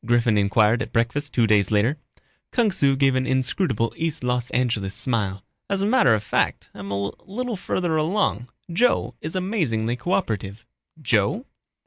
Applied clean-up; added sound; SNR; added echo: none; none; none; none.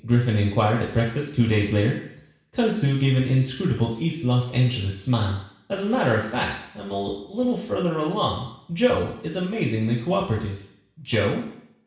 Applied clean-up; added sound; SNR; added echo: none; none; none; reverberation time 0.7 s.